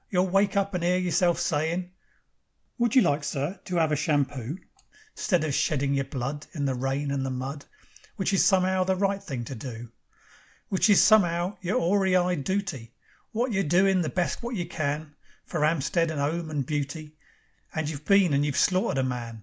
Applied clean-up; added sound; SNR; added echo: none; none; none; none.